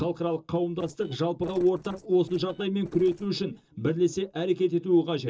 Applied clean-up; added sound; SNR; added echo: neural separator model SepFormer DNS4.